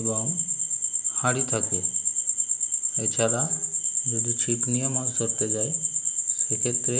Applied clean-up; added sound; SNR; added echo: none; none; none; none.